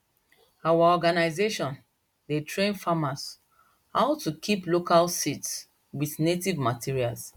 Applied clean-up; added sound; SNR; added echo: none; none; none; none.